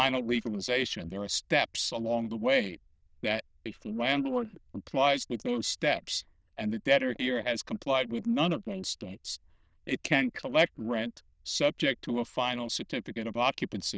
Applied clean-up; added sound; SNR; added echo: neural diffusion model UNIVERSE++.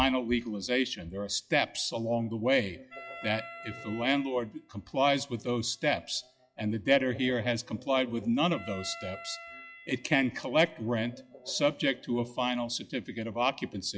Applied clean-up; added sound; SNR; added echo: classical method log-MMSE.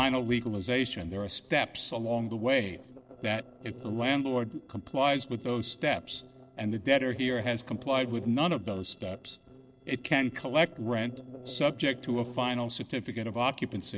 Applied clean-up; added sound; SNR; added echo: neural separator model SepFormer DNS4.